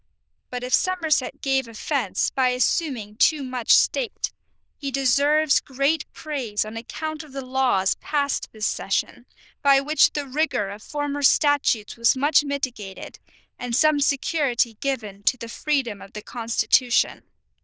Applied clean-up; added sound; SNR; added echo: neural diffusion model UNIVERSE++.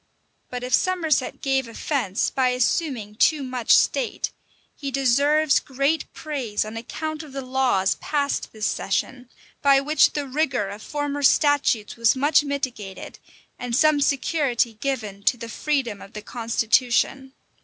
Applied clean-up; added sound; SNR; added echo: none; none; none; none.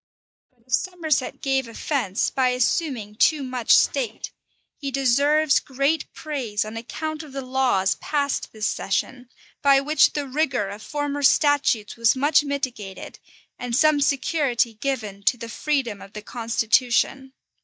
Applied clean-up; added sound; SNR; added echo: neural mask model DeepFilterNet 3.